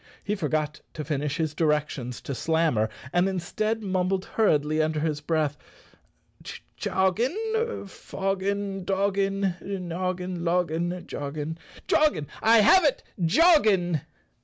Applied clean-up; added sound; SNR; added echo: none; none; none; none.